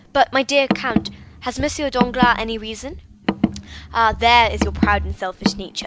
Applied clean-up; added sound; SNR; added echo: none; Car; 4 dB; none.